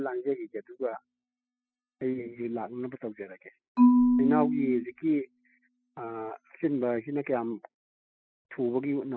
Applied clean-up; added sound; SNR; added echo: classical method spectral subtraction.